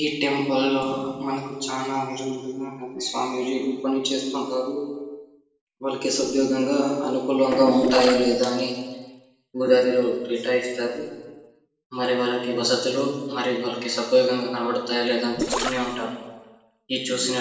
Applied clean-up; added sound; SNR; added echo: neural separator model SepFormer DNS4.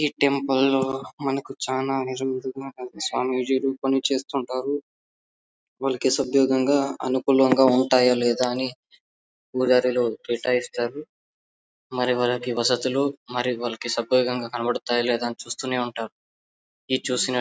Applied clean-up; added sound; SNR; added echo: none; none; none; none.